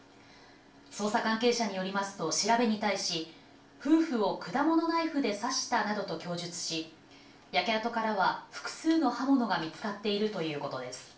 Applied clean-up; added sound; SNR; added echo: none; none; none; reverberation time 0.4 s.